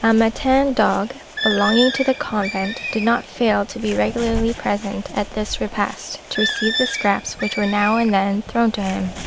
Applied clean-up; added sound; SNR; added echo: none; Bird; 8 dB; none.